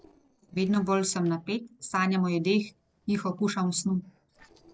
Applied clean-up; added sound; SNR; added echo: neural separator model SepFormer DNS4.